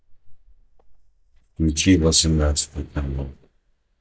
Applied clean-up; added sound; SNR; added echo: neural mask model DeepFilterNet 3.